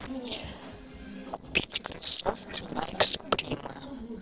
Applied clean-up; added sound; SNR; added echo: neural separator model SepFormer DNS4.